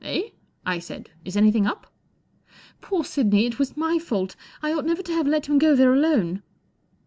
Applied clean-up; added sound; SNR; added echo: none; none; none; none.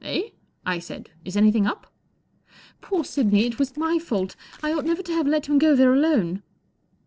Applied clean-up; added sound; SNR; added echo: neural separator model SepFormer DNS4.